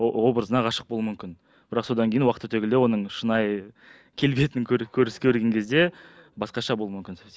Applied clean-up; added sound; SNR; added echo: none; none; none; none.